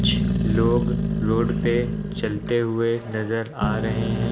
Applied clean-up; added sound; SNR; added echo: none; Growling; 0 dB; reverberation time 0.4 s.